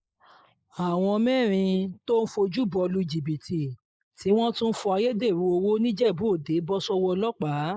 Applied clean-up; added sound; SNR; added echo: neural mask model Resemble Enhance denoiser.